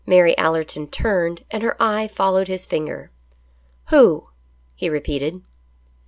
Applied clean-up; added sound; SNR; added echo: none; none; none; none.